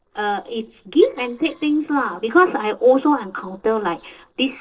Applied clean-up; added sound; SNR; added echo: neural separator model SepFormer DNS4.